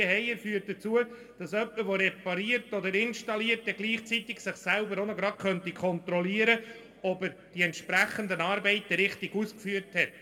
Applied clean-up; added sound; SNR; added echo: none; none; none; reverberation time 1.0 s.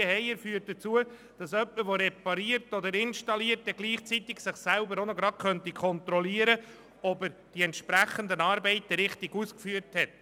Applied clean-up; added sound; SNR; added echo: none; none; none; none.